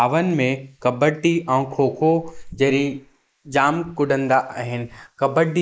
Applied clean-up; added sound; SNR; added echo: neural mask model Resemble Enhance denoiser.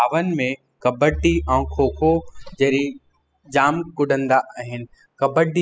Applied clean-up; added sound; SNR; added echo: classical method spectral subtraction.